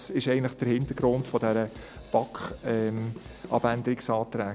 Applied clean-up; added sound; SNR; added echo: none; Drum / Drum kit; 16 dB; none.